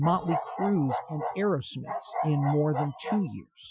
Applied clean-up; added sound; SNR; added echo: classical method Wiener filter.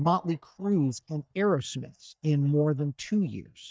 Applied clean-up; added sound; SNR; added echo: neural mask model DeepFilterNet 3.